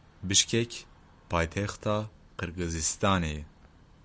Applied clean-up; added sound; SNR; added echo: none; none; none; none.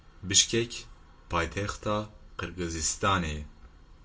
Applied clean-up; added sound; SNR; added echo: none; none; none; reverberation time 0.2 s.